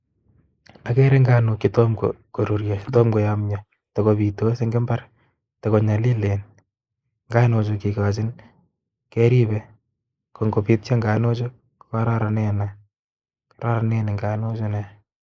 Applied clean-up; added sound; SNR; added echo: neural mask model Resemble Enhance denoiser.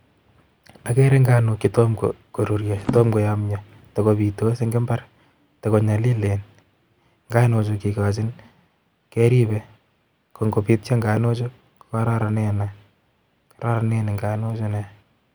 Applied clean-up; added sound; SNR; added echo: none; Percussion; 10 dB; none.